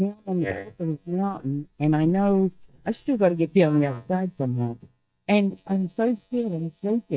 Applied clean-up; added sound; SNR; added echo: neural mask model DeepFilterNet 3.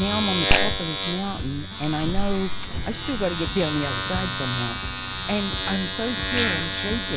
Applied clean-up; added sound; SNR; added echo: none; Domestic sounds, home sounds; -1 dB; none.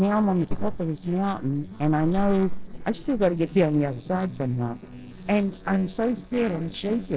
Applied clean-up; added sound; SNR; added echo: neural separator model SepFormer DNS4.